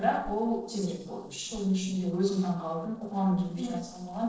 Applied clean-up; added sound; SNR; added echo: neural separator model SepFormer DNS4.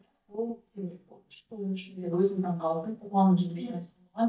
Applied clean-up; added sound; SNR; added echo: neural mask model DeepFilterNet 3.